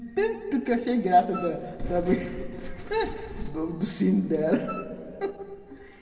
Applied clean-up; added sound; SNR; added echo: none; Wind instrument, woodwind instrument; 16 dB; reverberation time 2.9 s.